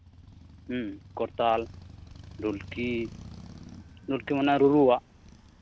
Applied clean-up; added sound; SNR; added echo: none; Motorcycle; 18 dB; none.